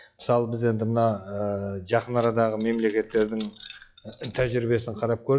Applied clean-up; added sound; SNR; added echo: classical method log-MMSE.